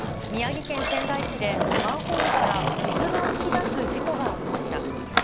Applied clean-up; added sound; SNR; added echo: none; Skateboard; -4 dB; none.